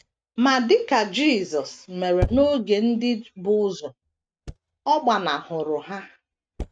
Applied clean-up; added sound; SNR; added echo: neural mask model RNNoise.